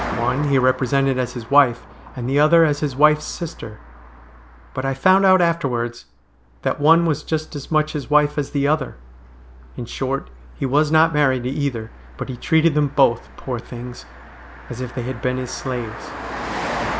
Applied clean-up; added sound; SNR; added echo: none; Car passing by; 13 dB; none.